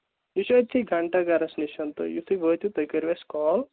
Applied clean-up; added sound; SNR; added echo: none; none; none; none.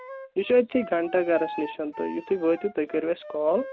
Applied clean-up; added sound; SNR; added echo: none; Wind instrument, woodwind instrument; 15 dB; none.